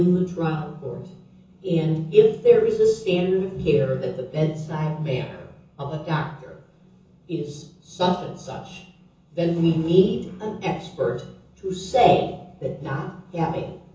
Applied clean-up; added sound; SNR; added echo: none; none; none; reverberation time 0.6 s.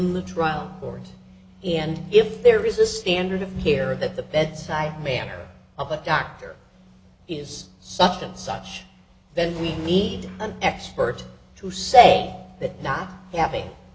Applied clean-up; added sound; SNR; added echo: none; none; none; none.